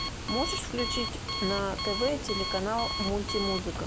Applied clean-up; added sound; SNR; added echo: none; Water + Alarm; 1 dB; none.